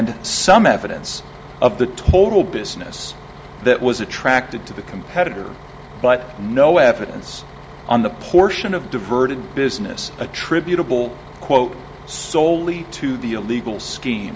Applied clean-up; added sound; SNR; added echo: none; Bus; 18 dB; none.